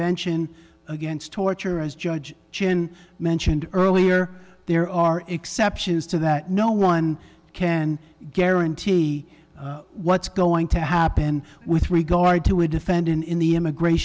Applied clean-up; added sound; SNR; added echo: none; none; none; none.